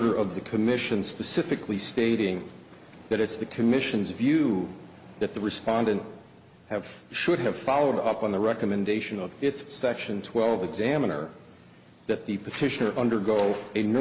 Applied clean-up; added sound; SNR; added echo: none; none; none; none.